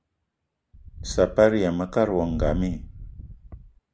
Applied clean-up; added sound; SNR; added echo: none; Wind; 9 dB; none.